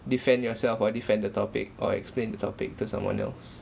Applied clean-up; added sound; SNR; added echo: none; none; none; none.